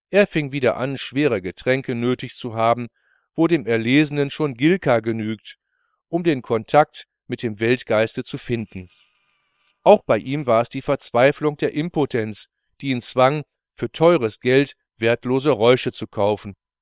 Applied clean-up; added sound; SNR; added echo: neural separator model SepFormer WHAM!.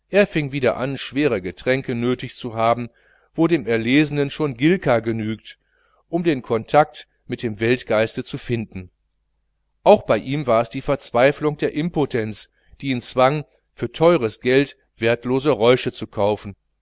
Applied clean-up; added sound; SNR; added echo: none; none; none; none.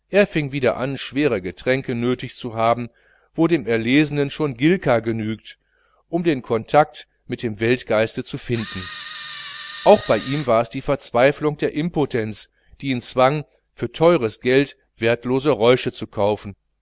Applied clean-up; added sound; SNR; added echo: none; Camera; 14 dB; none.